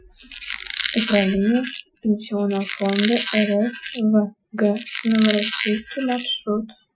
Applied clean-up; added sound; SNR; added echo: classical method Wiener filter.